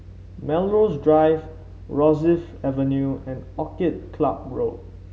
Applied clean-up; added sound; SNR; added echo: none; none; none; none.